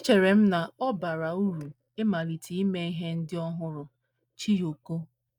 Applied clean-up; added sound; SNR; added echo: neural mask model DeepFilterNet 3.